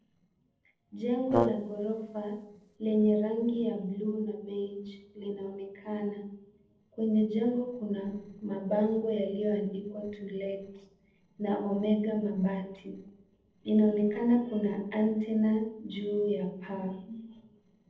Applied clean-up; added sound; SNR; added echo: neural separator model SepFormer DNS4.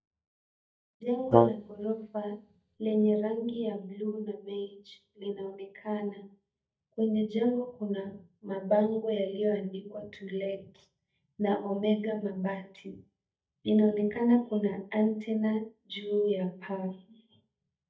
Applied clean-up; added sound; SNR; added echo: neural mask model DeepFilterNet 3.